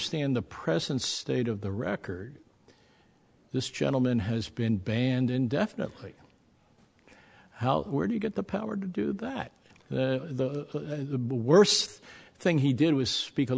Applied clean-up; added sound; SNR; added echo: none; none; none; none.